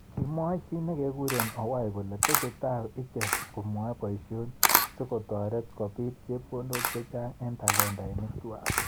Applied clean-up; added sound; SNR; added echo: none; Camera; 0 dB; none.